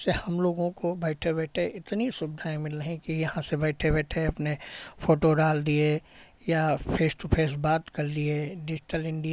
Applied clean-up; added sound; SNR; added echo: none; none; none; none.